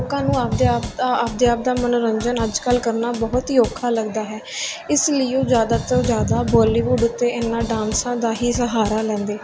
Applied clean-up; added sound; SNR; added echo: none; Drum / Drum kit; 13 dB; none.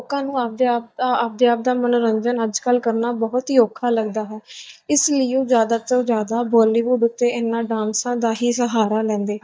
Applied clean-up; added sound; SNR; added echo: neural mask model DeepFilterNet 3.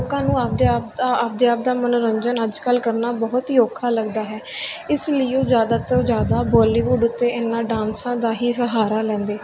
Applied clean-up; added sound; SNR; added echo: none; none; none; none.